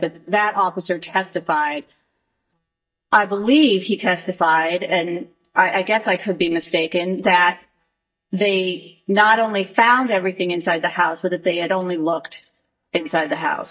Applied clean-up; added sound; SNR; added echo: neural mask model DeepFilterNet 3.